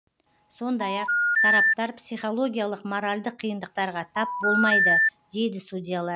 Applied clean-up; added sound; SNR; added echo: none; Telephone; -4 dB; none.